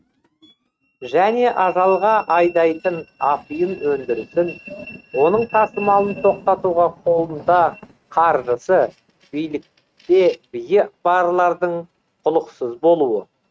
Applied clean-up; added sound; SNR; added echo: neural mask model RNNoise.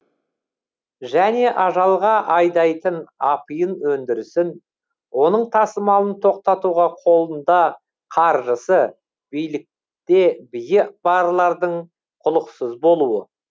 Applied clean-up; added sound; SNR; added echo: none; none; none; none.